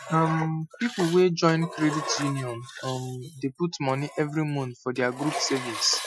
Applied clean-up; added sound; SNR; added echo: classical method Wiener filter.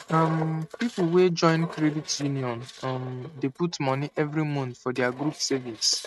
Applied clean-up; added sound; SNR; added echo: neural mask model RNNoise.